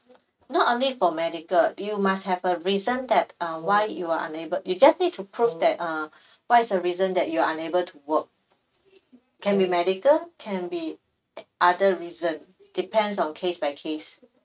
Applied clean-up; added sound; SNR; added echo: neural mask model RNNoise.